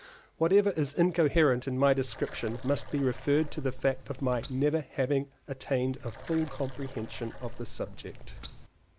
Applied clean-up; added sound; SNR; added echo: none; Water; 10 dB; none.